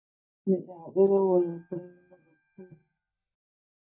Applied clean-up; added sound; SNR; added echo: neural mask model DeepFilterNet 3.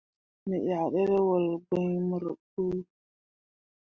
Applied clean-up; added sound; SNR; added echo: none; none; none; none.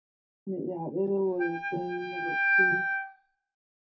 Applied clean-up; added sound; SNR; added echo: classical method WPE with log-MMSE.